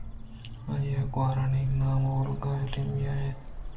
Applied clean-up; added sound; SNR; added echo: none; Bird; 8 dB; reverberation time 0.6 s.